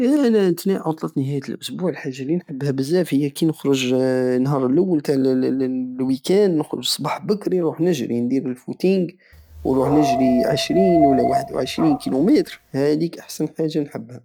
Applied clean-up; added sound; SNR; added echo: neural mask model RNNoise.